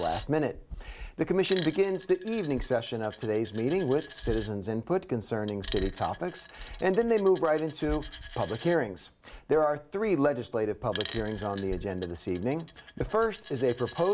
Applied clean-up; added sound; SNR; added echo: none; Coin (dropping); 14 dB; none.